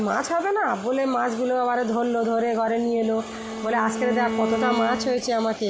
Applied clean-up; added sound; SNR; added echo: none; Bowed string instrument; 7 dB; none.